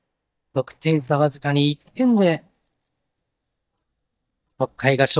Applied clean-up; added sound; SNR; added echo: neural mask model DeepFilterNet 3.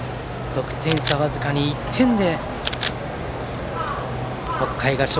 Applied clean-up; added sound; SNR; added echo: none; Camera; 9 dB; none.